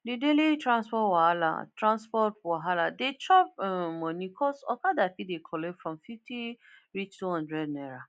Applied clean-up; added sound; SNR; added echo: none; none; none; none.